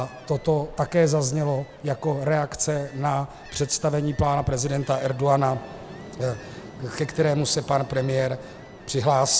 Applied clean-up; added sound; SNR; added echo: none; Ocean; 19 dB; none.